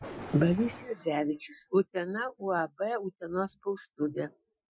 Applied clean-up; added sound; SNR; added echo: classical method Wiener filter.